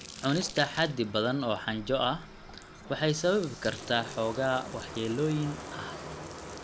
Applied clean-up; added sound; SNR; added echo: none; Bathtub (filling or washing); 13 dB; none.